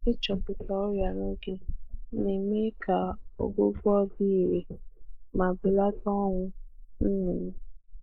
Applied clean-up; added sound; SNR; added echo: neural mask model Resemble Enhance denoiser.